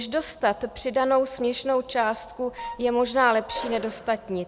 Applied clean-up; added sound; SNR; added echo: none; Wind instrument, woodwind instrument; 13 dB; none.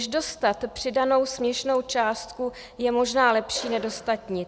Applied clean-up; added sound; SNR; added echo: none; none; none; none.